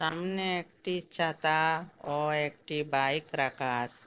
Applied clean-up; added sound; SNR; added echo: neural separator model SepFormer DNS4.